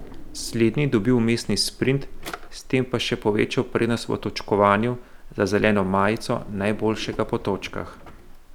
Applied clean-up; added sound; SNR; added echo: none; Drawer open or close; 15 dB; none.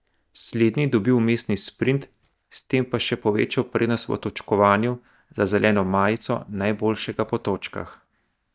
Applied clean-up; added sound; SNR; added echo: neural mask model DeepFilterNet 3.